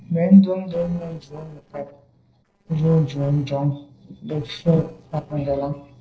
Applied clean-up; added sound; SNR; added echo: neural separator model SepFormer DNS4.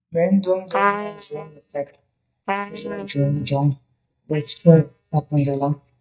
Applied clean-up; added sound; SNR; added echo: neural mask model DeepFilterNet 3.